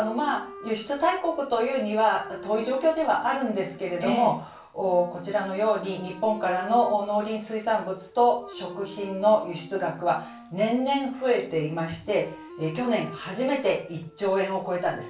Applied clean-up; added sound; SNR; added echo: none; Wind instrument, woodwind instrument; 18 dB; reverberation time 0.3 s.